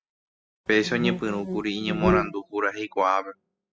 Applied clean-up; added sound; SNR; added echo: classical method spectral subtraction.